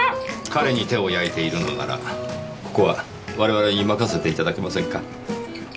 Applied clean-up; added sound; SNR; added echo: none; Bird + Bowed string instrument; 20 dB; none.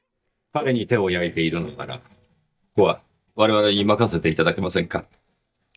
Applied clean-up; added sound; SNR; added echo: neural mask model DeepFilterNet 3.